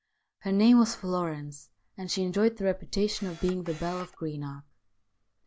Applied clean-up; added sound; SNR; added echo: none; Camera; 19 dB; none.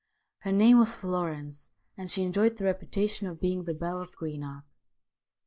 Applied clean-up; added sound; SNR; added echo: neural mask model Resemble Enhance denoiser.